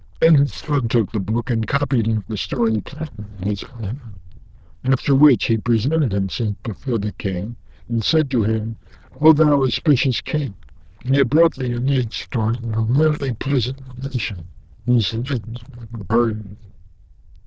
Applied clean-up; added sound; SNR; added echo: neural diffusion model UNIVERSE++.